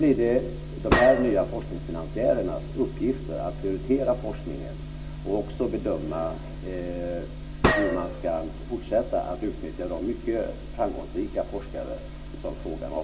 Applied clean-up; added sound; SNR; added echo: none; Gunshot, gunfire; 1 dB; reverberation time 0.6 s.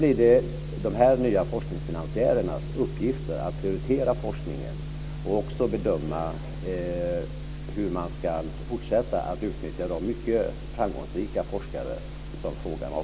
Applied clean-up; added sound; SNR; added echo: none; none; none; none.